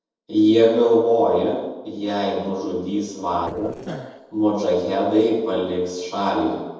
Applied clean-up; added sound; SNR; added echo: neural separator model SepFormer DNS4.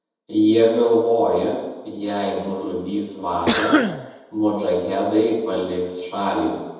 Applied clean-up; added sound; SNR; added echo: none; Cough; 1 dB; reverberation time 1.1 s.